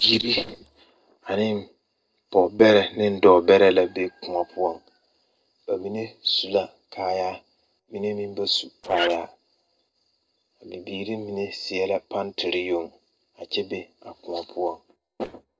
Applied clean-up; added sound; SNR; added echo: neural separator model SepFormer DNS4.